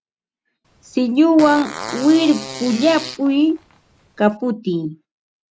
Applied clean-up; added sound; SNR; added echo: none; Fart; 14 dB; none.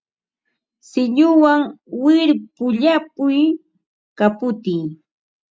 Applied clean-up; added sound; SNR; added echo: none; none; none; none.